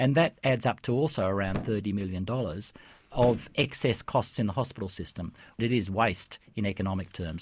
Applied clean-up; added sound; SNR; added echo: none; Thump, thud; 13 dB; none.